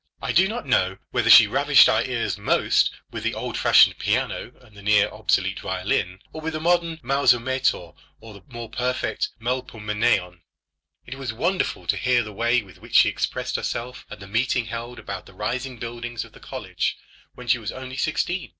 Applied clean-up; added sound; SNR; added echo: none; none; none; none.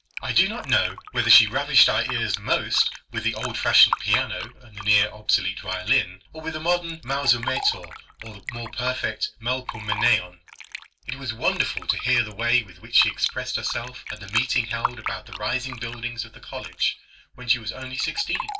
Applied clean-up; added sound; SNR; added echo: none; Fill (with liquid); 11 dB; reverberation time 0.2 s.